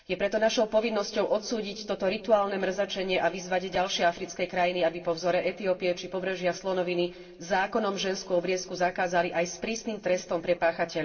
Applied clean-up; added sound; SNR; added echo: none; none; none; reverberation time 1.6 s.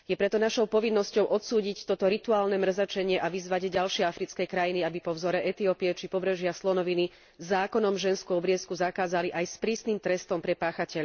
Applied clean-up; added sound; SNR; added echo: none; none; none; none.